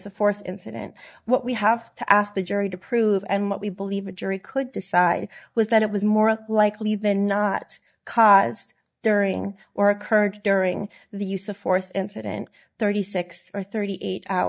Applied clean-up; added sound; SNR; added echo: neural mask model DeepFilterNet 3.